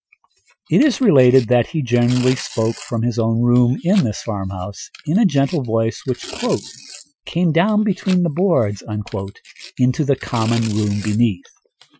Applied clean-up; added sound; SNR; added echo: classical method Wiener filter.